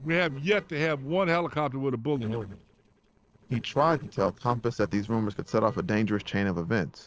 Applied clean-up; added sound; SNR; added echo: neural separator model SepFormer DNS4.